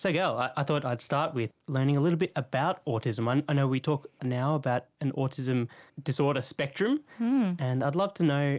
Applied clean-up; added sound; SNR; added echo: none; none; none; none.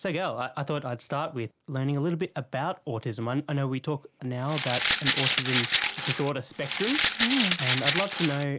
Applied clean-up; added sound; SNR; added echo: none; Rattle (instrument); -2 dB; none.